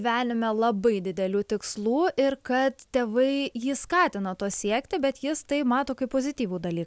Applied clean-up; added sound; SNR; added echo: none; none; none; none.